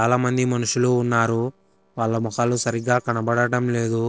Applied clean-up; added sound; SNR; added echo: neural separator model SepFormer DNS4.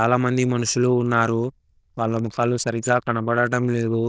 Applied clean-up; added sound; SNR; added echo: neural diffusion model UNIVERSE++.